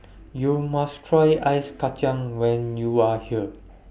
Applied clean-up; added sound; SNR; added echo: none; none; none; none.